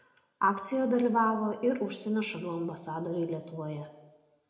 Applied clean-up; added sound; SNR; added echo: none; none; none; reverberation time 0.7 s.